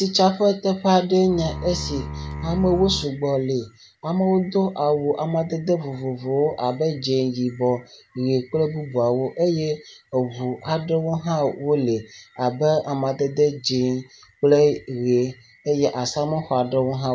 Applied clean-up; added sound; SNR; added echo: none; Bowed string instrument; 10 dB; none.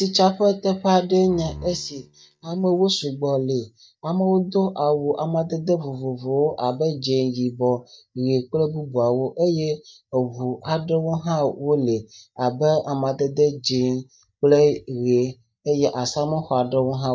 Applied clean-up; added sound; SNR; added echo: neural mask model DeepFilterNet 3.